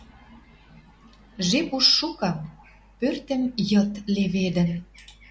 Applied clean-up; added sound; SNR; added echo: none; none; none; none.